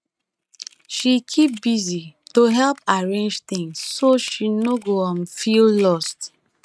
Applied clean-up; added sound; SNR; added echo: neural mask model RNNoise.